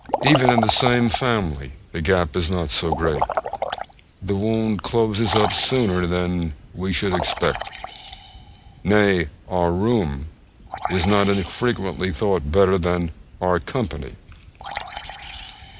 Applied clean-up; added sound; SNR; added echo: none; Liquid; 9 dB; none.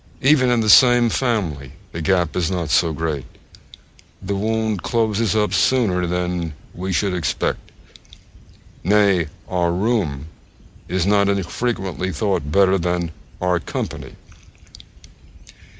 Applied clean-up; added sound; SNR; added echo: none; none; none; none.